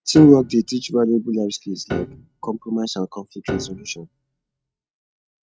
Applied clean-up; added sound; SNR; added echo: neural mask model RNNoise.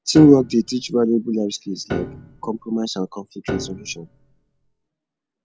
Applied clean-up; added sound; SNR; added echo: none; Piano; 12 dB; none.